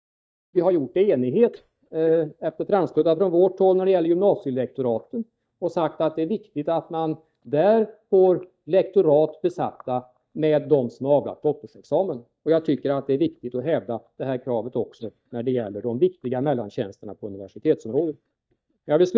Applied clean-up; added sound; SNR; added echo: neural mask model DeepFilterNet 3.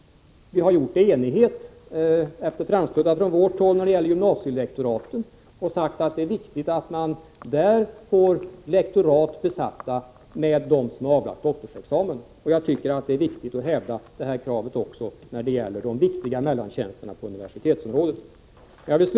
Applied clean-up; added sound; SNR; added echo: none; none; none; none.